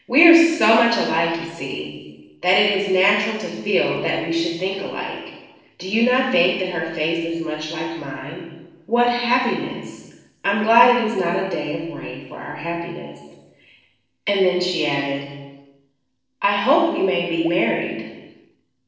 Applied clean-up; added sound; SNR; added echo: neural separator model SepFormer DNS4.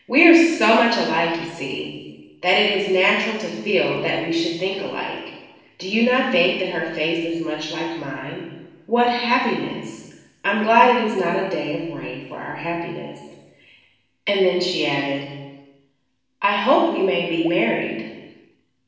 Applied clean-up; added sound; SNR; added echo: none; Raindrop / Drip; 19 dB; reverberation time 1.1 s.